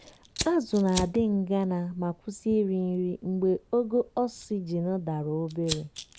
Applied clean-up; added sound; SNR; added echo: none; Fire; 14 dB; none.